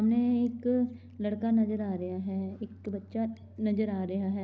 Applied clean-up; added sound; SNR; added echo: none; none; none; none.